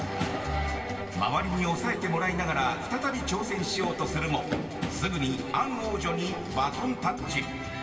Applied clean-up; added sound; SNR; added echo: none; Run; 12 dB; reverberation time 2.4 s.